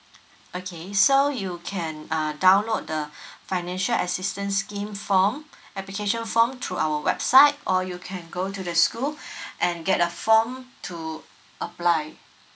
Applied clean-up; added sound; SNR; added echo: none; none; none; none.